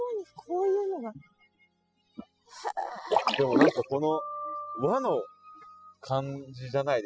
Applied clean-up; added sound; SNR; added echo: classical method spectral subtraction.